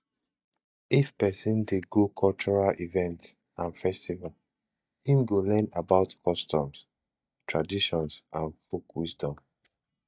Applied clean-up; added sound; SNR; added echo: neural mask model DeepFilterNet 3.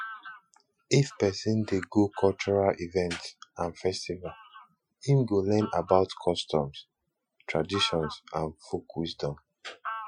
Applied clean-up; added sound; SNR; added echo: classical method Wiener filter.